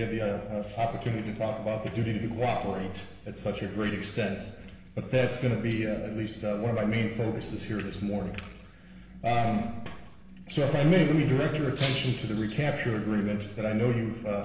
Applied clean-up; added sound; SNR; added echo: none; Shatter; 6 dB; reverberation time 1.1 s.